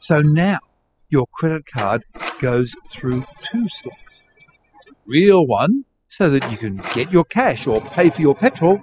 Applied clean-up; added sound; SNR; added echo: classical method spectral subtraction.